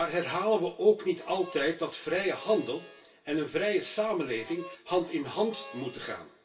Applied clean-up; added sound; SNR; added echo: none; Harmonica; 18 dB; reverberation time 0.2 s.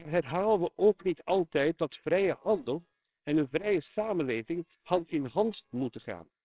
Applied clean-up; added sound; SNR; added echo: neural separator model SepFormer WHAMR!.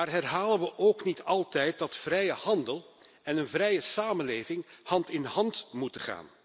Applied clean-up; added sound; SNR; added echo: none; none; none; none.